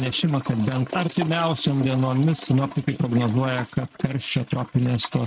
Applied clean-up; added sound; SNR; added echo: neural mask model RNNoise.